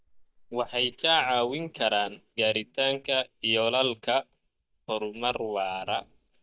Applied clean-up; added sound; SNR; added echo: neural mask model DeepFilterNet 3.